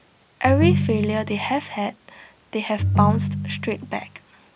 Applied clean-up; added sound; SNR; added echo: none; Ringtone; -1 dB; none.